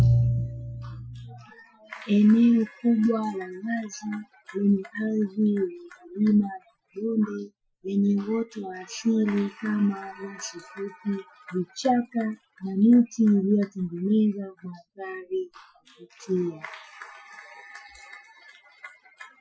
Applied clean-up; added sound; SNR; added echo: classical method Wiener filter.